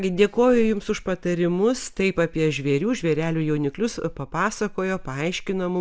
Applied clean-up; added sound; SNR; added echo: none; none; none; none.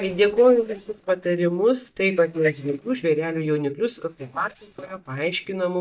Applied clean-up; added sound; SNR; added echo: neural mask model DeepFilterNet 3.